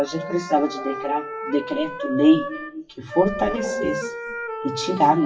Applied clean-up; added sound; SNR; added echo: classical method WPE with log-MMSE.